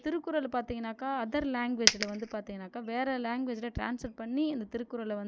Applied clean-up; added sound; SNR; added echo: none; Coin (dropping); -4 dB; none.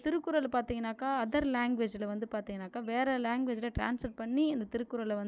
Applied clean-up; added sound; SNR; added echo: none; none; none; none.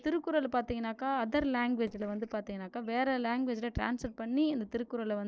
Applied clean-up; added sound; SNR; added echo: neural separator model SepFormer DNS4.